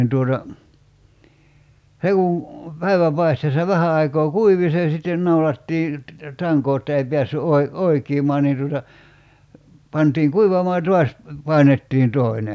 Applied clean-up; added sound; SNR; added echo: none; none; none; none.